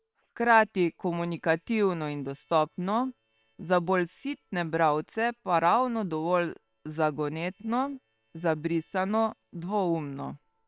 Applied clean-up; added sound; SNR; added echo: neural separator model SepFormer WHAM!.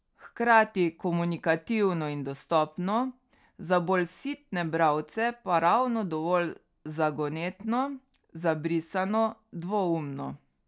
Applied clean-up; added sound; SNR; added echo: none; none; none; none.